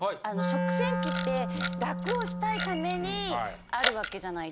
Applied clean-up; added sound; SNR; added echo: none; Wind instrument, woodwind instrument + Camera; -2 dB; none.